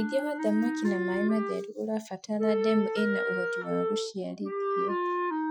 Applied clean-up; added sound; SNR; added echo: classical method Wiener filter.